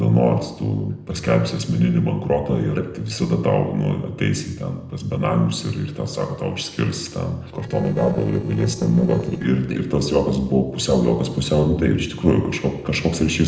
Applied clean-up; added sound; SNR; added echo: neural separator model SepFormer DNS4.